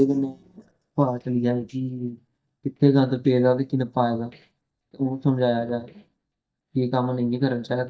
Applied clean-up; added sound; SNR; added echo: neural mask model DeepFilterNet 3.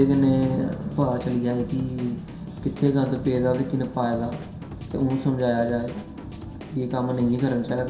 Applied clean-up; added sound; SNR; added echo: none; Drum / Drum kit; 17 dB; reverberation time 0.7 s.